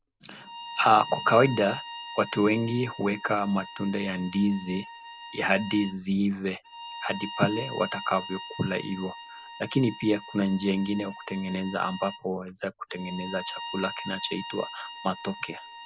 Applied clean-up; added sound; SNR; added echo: none; Bowed string instrument; 13 dB; none.